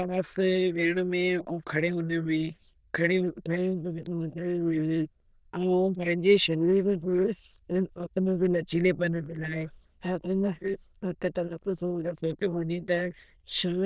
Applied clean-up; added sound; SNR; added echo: neural diffusion model UNIVERSE++.